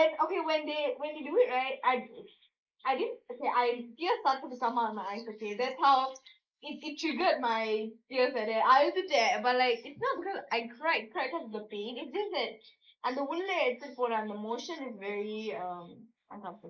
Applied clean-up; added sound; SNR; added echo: neural mask model Resemble Enhance denoiser.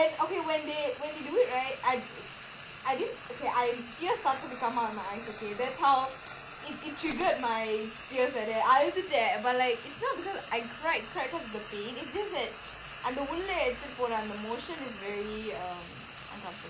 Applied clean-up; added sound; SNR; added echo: none; Frying (food); 10 dB; none.